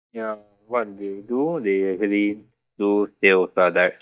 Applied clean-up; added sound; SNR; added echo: neural mask model DeepFilterNet 3.